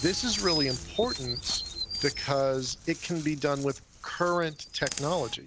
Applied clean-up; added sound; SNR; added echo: none; Chirp, tweet; 7 dB; none.